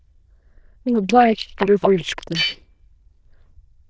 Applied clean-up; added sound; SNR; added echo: neural diffusion model UNIVERSE++.